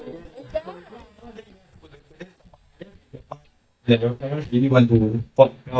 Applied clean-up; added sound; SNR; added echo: neural mask model DeepFilterNet 3.